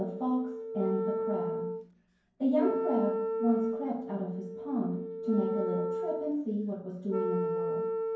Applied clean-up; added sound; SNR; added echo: none; Wind instrument, woodwind instrument; 2 dB; reverberation time 0.9 s.